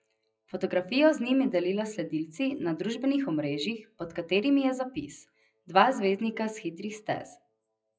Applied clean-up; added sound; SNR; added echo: classical method WPE with log-MMSE.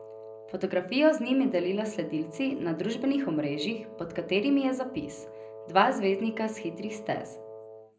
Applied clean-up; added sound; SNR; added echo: none; Wind instrument, woodwind instrument; 15 dB; reverberation time 0.5 s.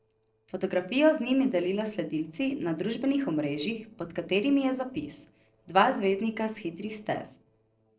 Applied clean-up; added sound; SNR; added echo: neural separator model SepFormer DNS4.